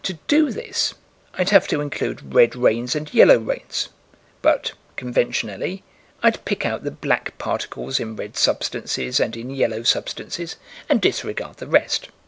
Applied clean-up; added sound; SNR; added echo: none; none; none; none.